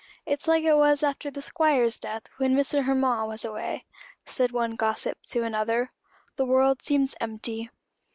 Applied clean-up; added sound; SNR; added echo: none; none; none; none.